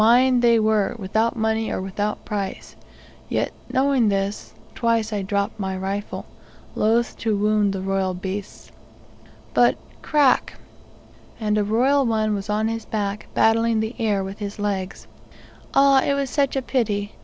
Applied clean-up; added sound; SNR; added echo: none; none; none; none.